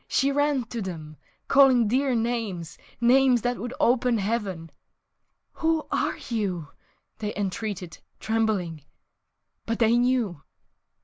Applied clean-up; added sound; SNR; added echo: none; none; none; none.